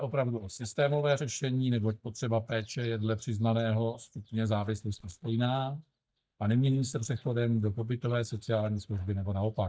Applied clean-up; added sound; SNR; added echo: neural mask model DeepFilterNet 3.